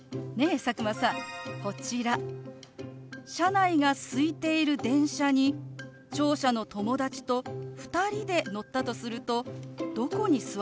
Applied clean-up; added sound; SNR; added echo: none; none; none; none.